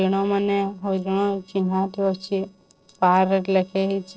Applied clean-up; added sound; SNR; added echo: neural separator model SepFormer DNS4.